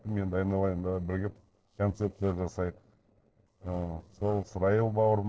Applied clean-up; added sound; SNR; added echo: neural separator model SepFormer DNS4.